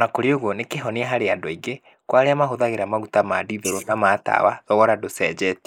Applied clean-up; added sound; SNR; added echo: neural mask model Resemble Enhance denoiser.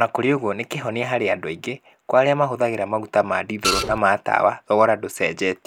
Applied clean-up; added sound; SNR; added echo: none; Printer; 2 dB; none.